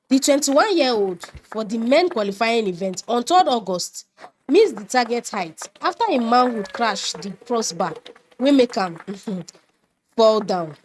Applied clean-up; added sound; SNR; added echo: neural mask model RNNoise.